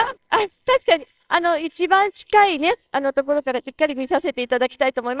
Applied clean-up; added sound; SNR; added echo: neural separator model SepFormer WHAMR!.